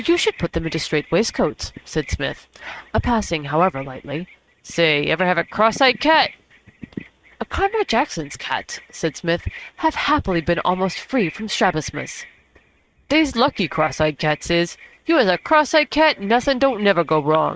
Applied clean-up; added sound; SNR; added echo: neural mask model RNNoise.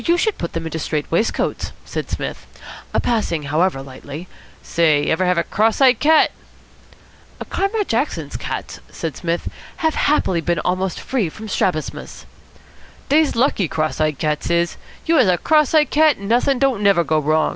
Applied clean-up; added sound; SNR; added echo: none; none; none; none.